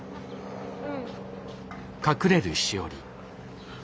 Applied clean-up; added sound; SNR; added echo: none; none; none; none.